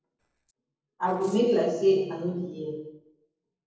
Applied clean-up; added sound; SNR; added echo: neural separator model SepFormer DNS4.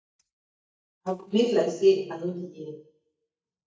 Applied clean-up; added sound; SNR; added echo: neural mask model DeepFilterNet 3.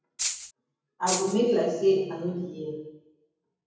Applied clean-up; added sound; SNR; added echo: none; Rattle (instrument); 2 dB; reverberation time 0.8 s.